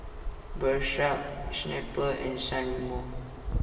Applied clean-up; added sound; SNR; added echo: none; Cricket; 4 dB; reverberation time 2.5 s.